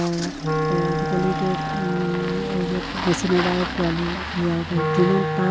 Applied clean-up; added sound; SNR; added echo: none; Engine starting + Wind instrument, woodwind instrument; 1 dB; none.